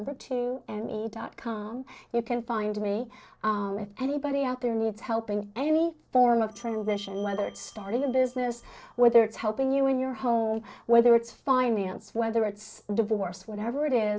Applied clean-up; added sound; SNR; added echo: neural separator model SepFormer DNS4.